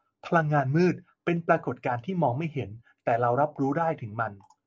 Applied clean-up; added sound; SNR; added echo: none; none; none; none.